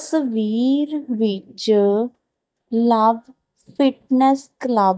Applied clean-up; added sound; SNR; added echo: neural mask model DeepFilterNet 3.